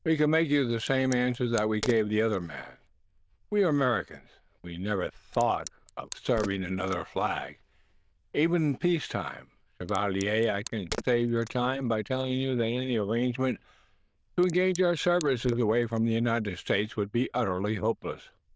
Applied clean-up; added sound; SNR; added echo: neural diffusion model UNIVERSE++.